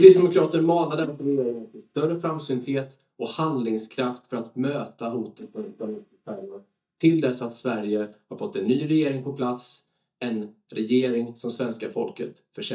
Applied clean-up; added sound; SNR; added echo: neural mask model DeepFilterNet 3.